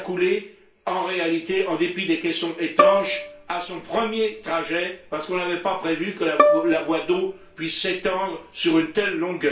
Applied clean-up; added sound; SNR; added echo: none; Bowed string instrument; 1 dB; reverberation time 0.3 s.